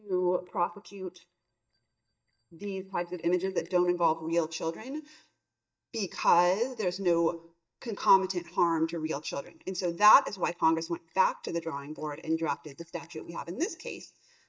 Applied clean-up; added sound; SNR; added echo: neural mask model DeepFilterNet 3.